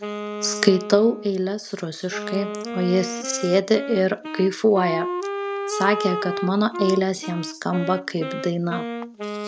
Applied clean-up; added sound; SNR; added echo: none; Wind instrument, woodwind instrument; 7 dB; none.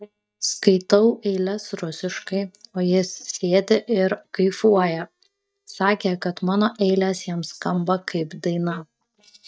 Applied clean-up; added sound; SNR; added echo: neural mask model DeepFilterNet 3.